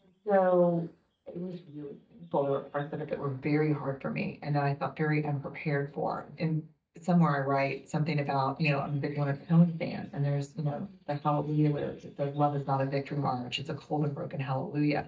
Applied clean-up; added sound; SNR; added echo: neural mask model DeepFilterNet 3.